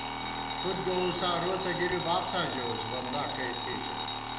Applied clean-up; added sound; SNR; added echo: none; Alarm; -1 dB; reverberation time 0.7 s.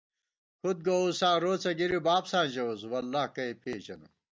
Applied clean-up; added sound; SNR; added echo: none; none; none; none.